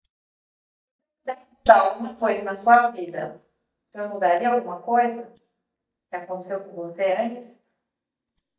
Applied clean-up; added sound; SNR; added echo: neural mask model DeepFilterNet 3.